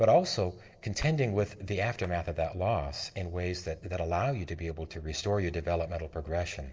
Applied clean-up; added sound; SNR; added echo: neural separator model SepFormer DNS4.